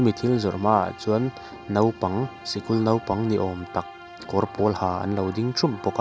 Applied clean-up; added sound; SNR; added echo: none; Bowed string instrument + Organ; 17 dB; none.